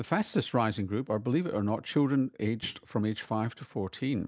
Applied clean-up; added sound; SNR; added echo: none; Thump, thud; 19 dB; none.